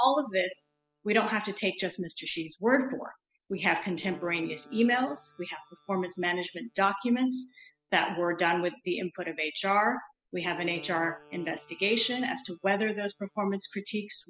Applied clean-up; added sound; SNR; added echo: classical method spectral subtraction.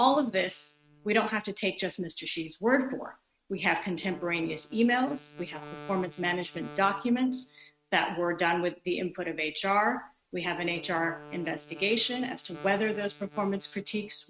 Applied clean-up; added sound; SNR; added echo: neural mask model RNNoise.